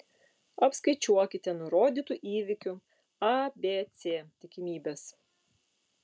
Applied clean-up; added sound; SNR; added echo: none; none; none; none.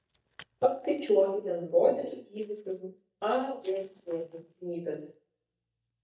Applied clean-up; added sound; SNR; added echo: neural mask model DeepFilterNet 3.